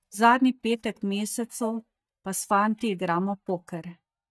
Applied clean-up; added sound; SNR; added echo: neural mask model DeepFilterNet 3.